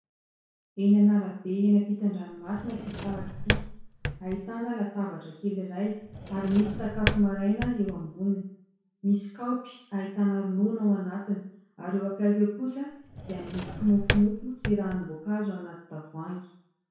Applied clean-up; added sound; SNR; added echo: none; Drawer open or close; 6 dB; reverberation time 0.6 s.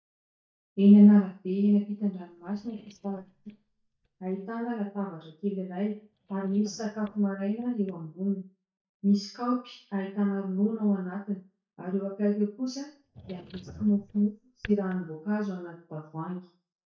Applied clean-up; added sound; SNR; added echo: neural mask model DeepFilterNet 3.